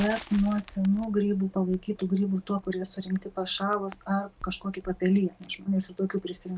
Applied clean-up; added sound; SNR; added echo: none; Crackle; 19 dB; none.